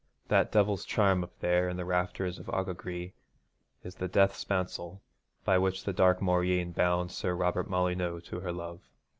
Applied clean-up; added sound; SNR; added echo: none; none; none; none.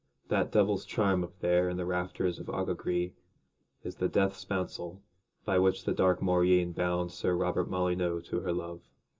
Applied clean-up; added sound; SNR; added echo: none; none; none; reverberation time 0.2 s.